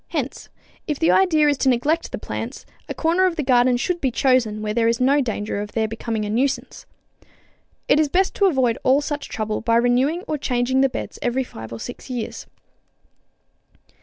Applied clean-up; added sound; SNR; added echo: none; none; none; none.